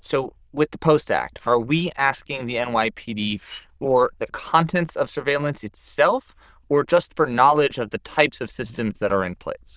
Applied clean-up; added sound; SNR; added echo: neural diffusion model UNIVERSE++.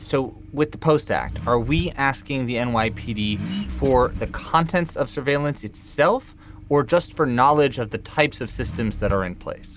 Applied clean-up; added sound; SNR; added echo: none; Accelerating, revving, vroom; 11 dB; none.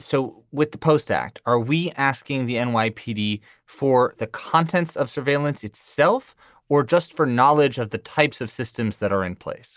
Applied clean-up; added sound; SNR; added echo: none; none; none; none.